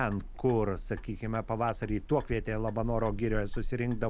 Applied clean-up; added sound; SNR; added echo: none; Clock; 6 dB; none.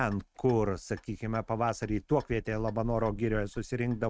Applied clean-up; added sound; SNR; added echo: neural mask model RNNoise.